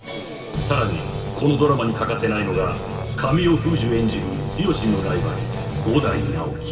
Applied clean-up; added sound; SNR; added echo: none; Brass instrument; 15 dB; reverberation time 2.4 s.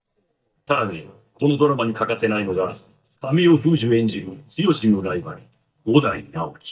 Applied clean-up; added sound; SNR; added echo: neural mask model DeepFilterNet 3.